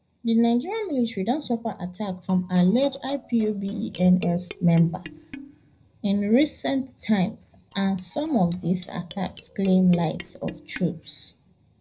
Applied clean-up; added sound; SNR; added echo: neural separator model SepFormer DNS4.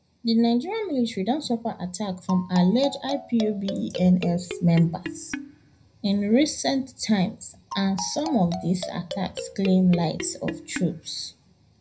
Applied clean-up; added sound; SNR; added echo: none; Marimba, xylophone; 12 dB; reverberation time 0.4 s.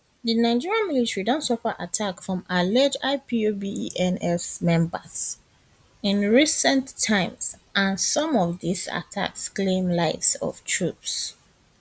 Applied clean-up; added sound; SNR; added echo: none; none; none; none.